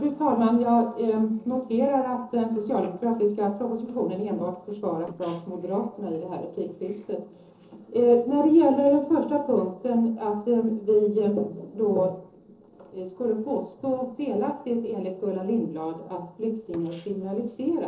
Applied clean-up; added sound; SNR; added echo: neural separator model SepFormer DNS4.